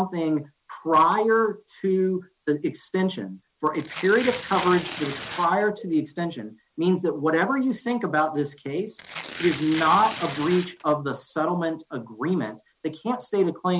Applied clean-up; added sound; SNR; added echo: none; Tearing; 11 dB; none.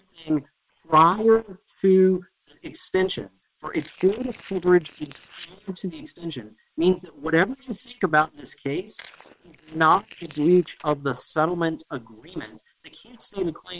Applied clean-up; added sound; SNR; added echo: neural separator model SepFormer WHAM!.